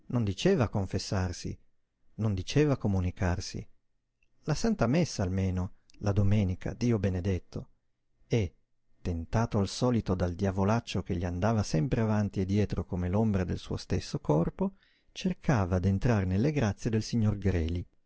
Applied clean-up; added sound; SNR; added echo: none; none; none; none.